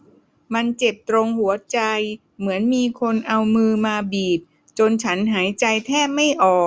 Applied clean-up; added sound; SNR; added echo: none; none; none; none.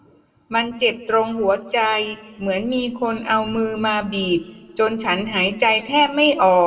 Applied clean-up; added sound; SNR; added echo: none; none; none; reverberation time 1.2 s.